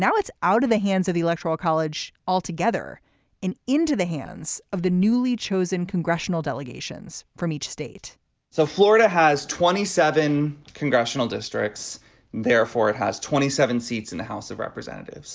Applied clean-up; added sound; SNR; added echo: none; none; none; none.